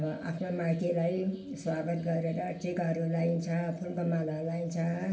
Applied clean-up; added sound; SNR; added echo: none; none; none; reverberation time 0.8 s.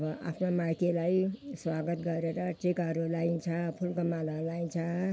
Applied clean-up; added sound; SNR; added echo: none; none; none; none.